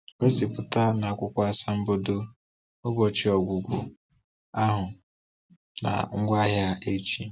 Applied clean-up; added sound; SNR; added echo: none; none; none; none.